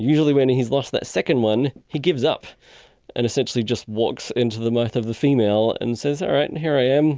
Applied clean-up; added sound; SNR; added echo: none; none; none; none.